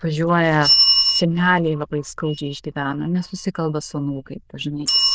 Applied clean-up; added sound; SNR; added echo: neural diffusion model UNIVERSE++.